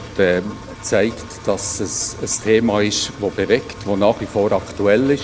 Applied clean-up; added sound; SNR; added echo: none; Engine; 16 dB; none.